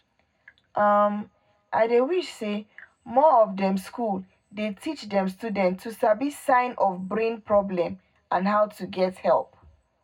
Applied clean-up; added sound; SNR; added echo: none; none; none; reverberation time 0.3 s.